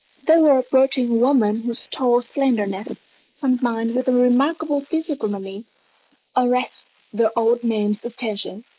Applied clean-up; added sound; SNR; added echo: neural mask model Resemble Enhance denoiser.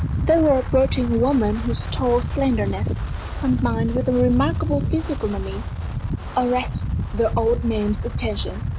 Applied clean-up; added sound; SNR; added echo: none; Wind; 3 dB; none.